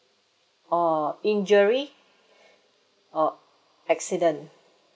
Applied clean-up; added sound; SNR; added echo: none; none; none; none.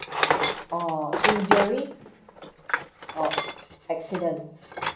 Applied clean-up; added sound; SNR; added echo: none; Tools; -2 dB; reverberation time 0.6 s.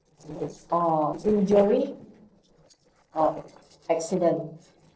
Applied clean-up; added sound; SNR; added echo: neural separator model SepFormer DNS4.